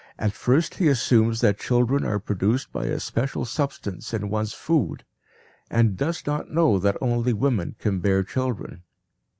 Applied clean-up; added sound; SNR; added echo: none; none; none; none.